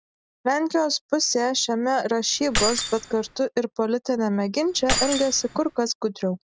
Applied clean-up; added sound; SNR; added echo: none; Keys jangling; 5 dB; none.